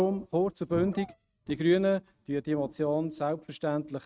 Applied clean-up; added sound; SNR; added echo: neural mask model RNNoise.